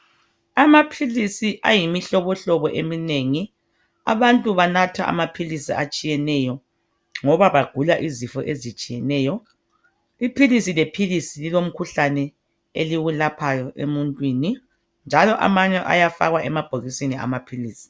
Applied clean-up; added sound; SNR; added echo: none; none; none; none.